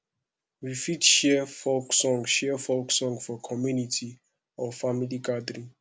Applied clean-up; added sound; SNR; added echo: none; none; none; none.